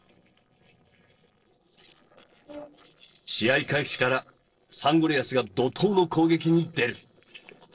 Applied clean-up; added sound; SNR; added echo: neural separator model SepFormer DNS4.